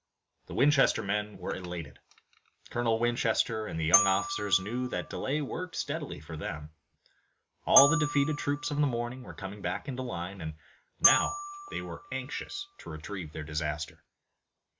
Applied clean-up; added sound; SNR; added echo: none; Glockenspiel; 3 dB; none.